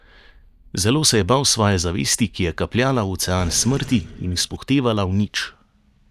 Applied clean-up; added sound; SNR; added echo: neural mask model DeepFilterNet 3.